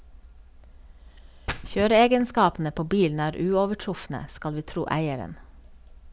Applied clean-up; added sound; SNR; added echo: none; Splash, splatter; 14 dB; none.